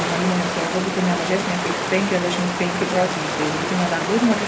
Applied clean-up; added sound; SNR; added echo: none; Water; 2 dB; reverberation time 0.3 s.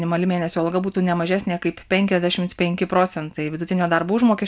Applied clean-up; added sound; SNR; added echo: none; none; none; none.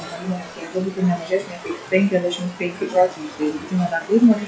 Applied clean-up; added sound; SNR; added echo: classical method WPE with log-MMSE.